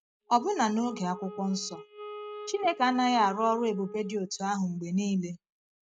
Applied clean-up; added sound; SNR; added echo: neural mask model RNNoise.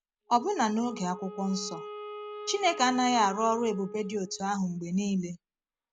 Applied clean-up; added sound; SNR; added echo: none; Wind instrument, woodwind instrument; 14 dB; none.